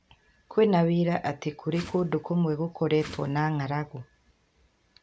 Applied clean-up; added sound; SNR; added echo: none; Whoosh, swoosh, swish; 17 dB; none.